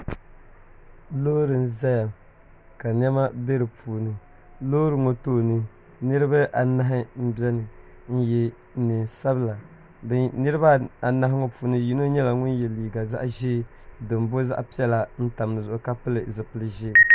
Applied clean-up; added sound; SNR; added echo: none; none; none; none.